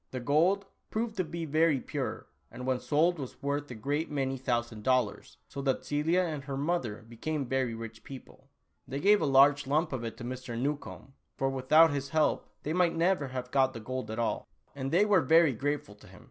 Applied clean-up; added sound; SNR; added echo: none; none; none; none.